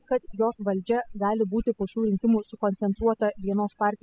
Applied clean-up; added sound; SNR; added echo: classical method spectral subtraction.